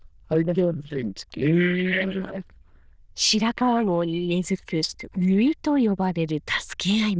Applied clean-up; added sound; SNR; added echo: neural diffusion model UNIVERSE++.